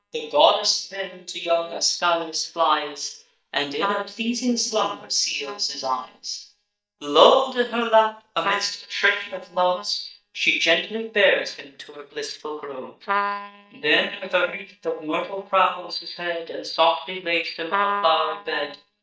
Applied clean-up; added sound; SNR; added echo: neural mask model DeepFilterNet 3.